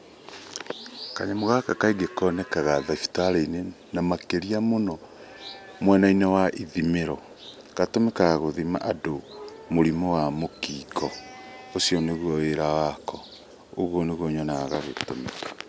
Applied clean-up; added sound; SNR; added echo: none; none; none; none.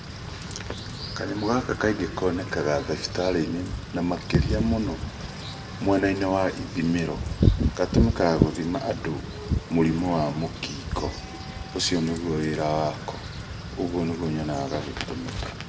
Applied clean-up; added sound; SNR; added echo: none; Wind / Rain; 3 dB; reverberation time 0.5 s.